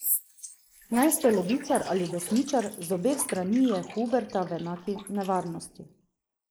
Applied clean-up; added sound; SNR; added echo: neural mask model Resemble Enhance denoiser.